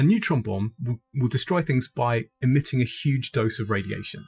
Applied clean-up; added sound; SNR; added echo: classical method Wiener filter.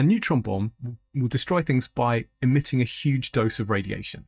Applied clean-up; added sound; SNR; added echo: neural mask model DeepFilterNet 3.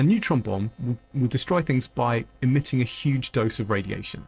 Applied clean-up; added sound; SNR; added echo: neural separator model SepFormer DNS4.